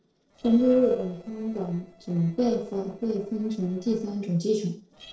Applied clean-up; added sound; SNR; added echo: neural separator model SepFormer DNS4.